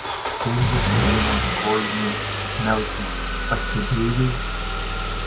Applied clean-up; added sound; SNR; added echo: none; Engine starting / Car; -3 dB; none.